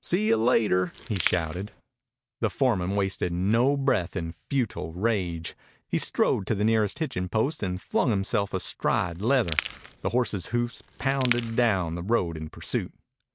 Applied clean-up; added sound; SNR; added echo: none; Crackle; 10 dB; none.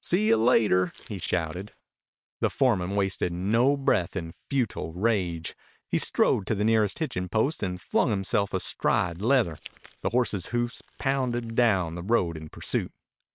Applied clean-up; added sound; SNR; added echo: neural separator model SepFormer WHAM!.